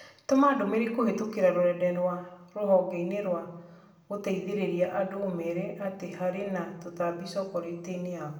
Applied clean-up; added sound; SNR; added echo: none; none; none; reverberation time 0.7 s.